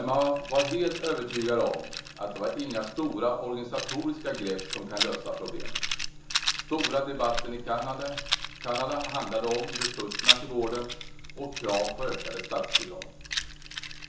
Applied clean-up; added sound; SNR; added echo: none; Rattle; 2 dB; reverberation time 0.6 s.